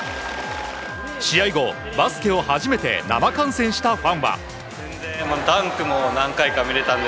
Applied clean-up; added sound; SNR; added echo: none; Wind instrument, woodwind instrument; 15 dB; none.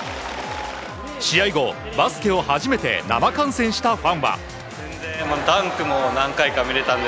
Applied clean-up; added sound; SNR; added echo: none; none; none; none.